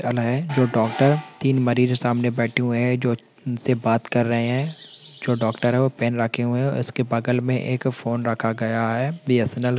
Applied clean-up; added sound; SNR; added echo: none; none; none; none.